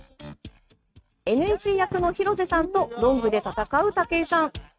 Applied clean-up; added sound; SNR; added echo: neural mask model RNNoise.